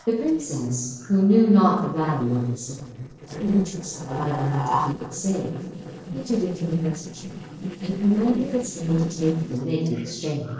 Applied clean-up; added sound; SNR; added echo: neural separator model SepFormer DNS4.